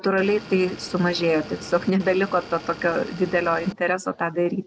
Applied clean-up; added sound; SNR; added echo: none; Motor vehicle (road) / Engine; 15 dB; none.